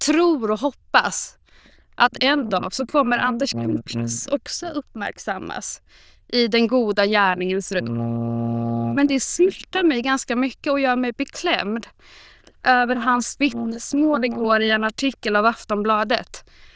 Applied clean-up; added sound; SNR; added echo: neural diffusion model UNIVERSE++.